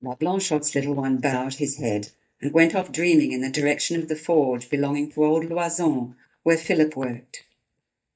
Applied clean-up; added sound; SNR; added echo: neural mask model DeepFilterNet 3.